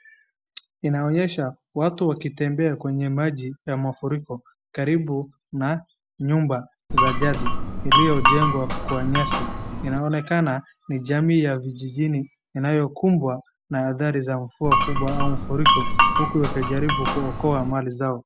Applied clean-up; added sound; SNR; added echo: none; Glass; -3 dB; none.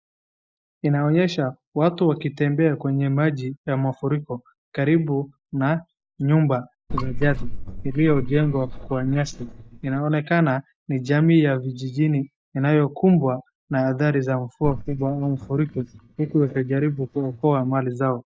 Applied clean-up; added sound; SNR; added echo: neural mask model DeepFilterNet 3.